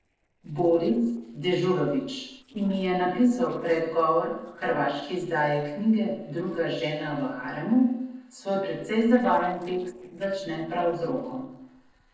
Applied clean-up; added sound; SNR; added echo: neural separator model SepFormer DNS4.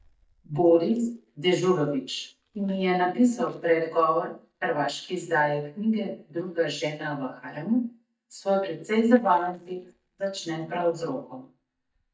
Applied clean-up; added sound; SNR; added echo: neural mask model DeepFilterNet 3.